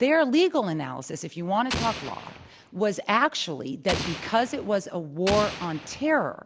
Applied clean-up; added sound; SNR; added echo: none; Explosion; 9 dB; none.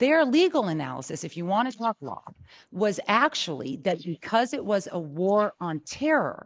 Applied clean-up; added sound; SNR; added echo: neural mask model Resemble Enhance denoiser.